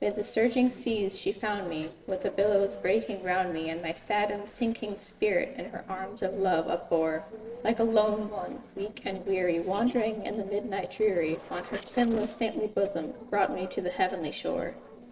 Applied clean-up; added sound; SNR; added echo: neural separator model SepFormer DNS4.